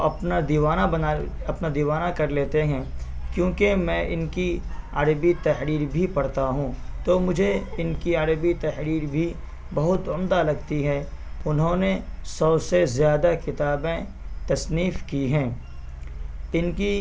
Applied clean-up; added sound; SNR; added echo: none; none; none; none.